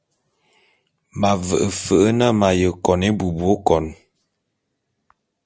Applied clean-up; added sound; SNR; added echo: none; none; none; none.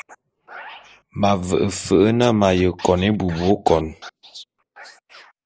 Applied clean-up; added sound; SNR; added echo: neural mask model Resemble Enhance denoiser.